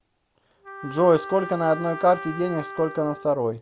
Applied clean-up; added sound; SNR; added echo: none; Trumpet; 13 dB; none.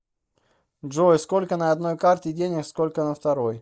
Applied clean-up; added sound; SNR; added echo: neural mask model Resemble Enhance denoiser.